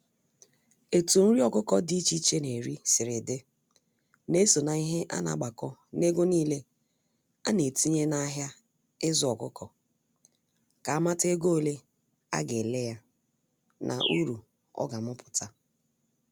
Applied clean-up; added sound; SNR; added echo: none; Bird; 9 dB; none.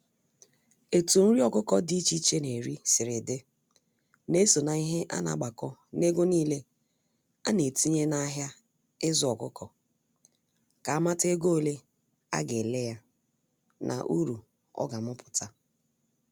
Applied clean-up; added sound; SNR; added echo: none; none; none; none.